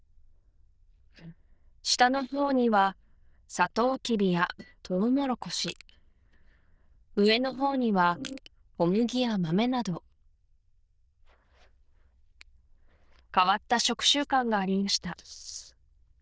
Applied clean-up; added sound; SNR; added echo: neural diffusion model UNIVERSE++.